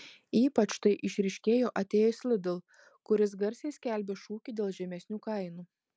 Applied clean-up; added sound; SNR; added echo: none; none; none; none.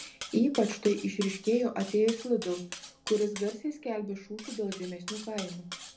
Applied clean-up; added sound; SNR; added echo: none; Cutlery, silverware; 14 dB; reverberation time 0.3 s.